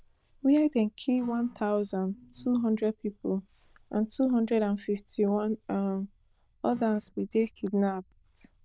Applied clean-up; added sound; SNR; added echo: neural diffusion model UNIVERSE++.